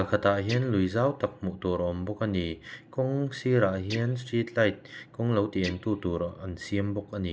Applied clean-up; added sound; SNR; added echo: none; Guitar; 17 dB; none.